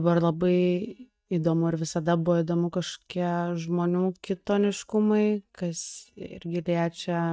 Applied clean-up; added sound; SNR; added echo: neural mask model DeepFilterNet 3.